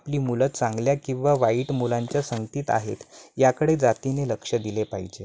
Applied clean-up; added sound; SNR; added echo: none; none; none; none.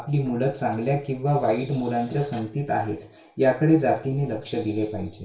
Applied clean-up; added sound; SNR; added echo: none; none; none; reverberation time 0.4 s.